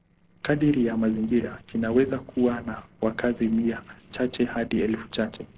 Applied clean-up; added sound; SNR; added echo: neural separator model SepFormer DNS4.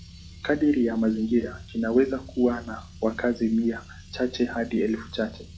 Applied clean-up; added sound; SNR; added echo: classical method log-MMSE.